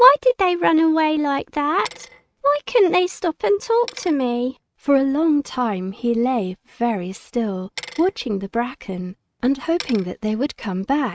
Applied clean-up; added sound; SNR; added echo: neural mask model RNNoise.